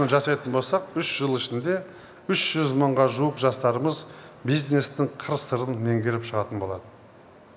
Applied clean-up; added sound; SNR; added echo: none; none; none; none.